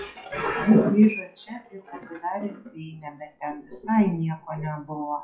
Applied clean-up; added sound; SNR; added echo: classical method WPE with log-MMSE.